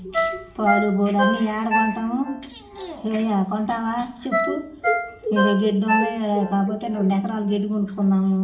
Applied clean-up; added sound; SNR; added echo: none; Ringtone; 5 dB; reverberation time 0.8 s.